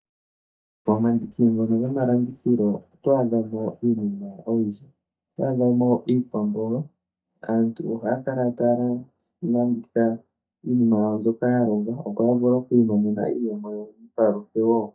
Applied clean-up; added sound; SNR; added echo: neural mask model DeepFilterNet 3.